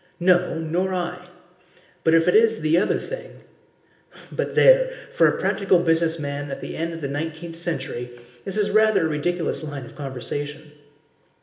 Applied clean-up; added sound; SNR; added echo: none; none; none; reverberation time 1.1 s.